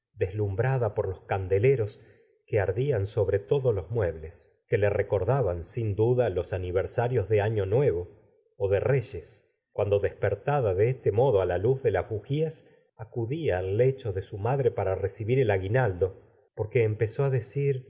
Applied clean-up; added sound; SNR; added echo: none; none; none; none.